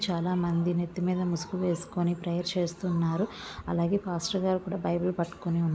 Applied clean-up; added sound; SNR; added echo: none; none; none; none.